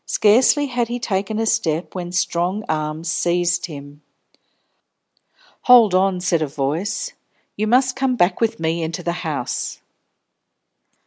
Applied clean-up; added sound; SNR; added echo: none; none; none; none.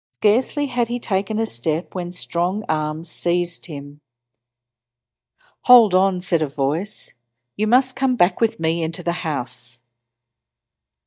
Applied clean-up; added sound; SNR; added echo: neural mask model DeepFilterNet 3.